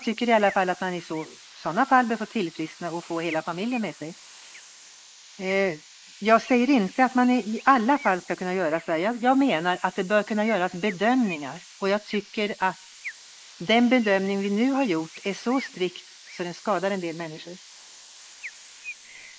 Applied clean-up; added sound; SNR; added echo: neural mask model Resemble Enhance denoiser.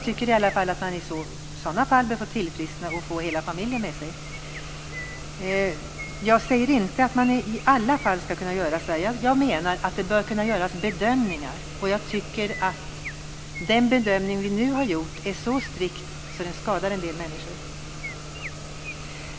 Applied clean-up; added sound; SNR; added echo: none; Chirp, tweet + Hiss; 16 dB; none.